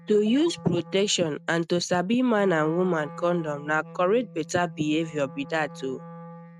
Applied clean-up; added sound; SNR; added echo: neural mask model RNNoise.